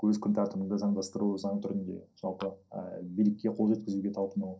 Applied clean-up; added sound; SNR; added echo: neural separator model SepFormer DNS4.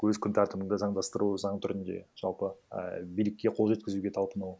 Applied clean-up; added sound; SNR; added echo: none; none; none; none.